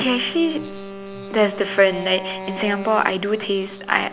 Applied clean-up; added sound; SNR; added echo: none; Wind instrument, woodwind instrument; 12 dB; none.